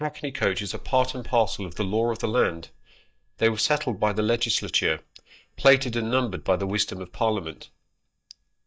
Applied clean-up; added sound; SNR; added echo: neural mask model DeepFilterNet 3.